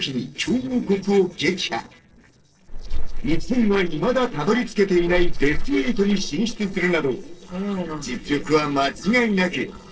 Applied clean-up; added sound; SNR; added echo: neural separator model SepFormer DNS4.